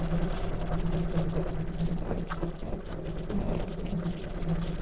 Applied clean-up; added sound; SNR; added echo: neural separator model SepFormer DNS4.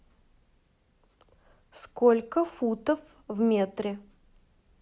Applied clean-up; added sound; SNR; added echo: none; none; none; none.